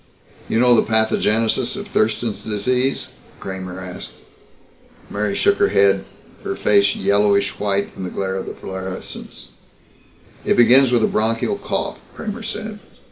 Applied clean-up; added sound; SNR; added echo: none; none; none; none.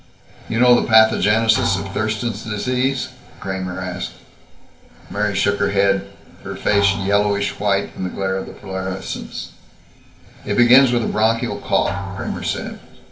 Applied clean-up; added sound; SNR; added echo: none; Drum; 14 dB; reverberation time 0.4 s.